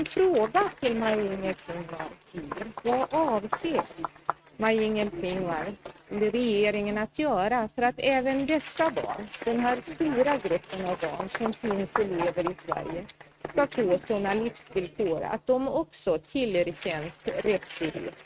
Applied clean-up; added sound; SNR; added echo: neural mask model RNNoise.